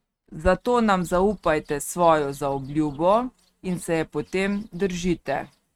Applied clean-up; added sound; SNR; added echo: neural mask model RNNoise.